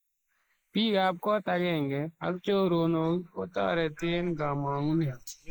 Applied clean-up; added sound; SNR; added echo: neural mask model Resemble Enhance denoiser.